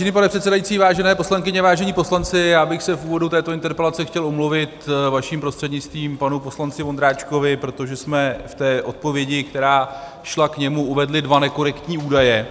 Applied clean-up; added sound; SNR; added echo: none; none; none; none.